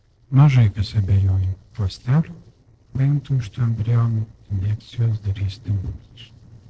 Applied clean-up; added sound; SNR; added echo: neural separator model SepFormer DNS4.